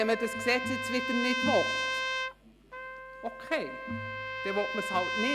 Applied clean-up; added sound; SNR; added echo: none; Trumpet; 2 dB; none.